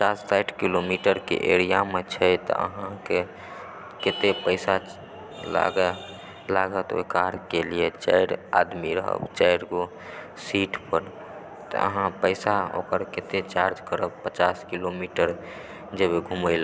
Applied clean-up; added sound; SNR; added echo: none; none; none; none.